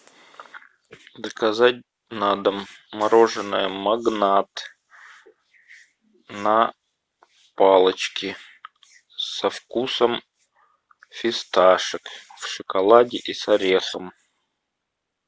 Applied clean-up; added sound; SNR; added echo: none; none; none; none.